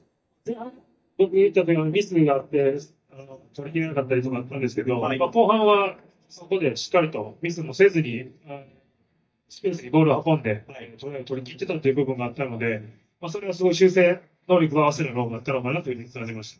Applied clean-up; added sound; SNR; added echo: neural mask model DeepFilterNet 3.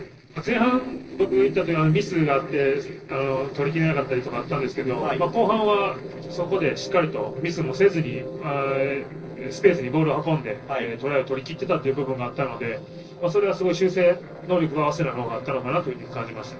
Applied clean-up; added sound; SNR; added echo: neural separator model SepFormer DNS4.